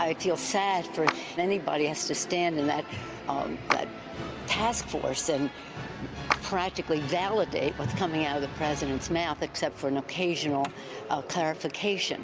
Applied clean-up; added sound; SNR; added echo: none; Clapping; 7 dB; none.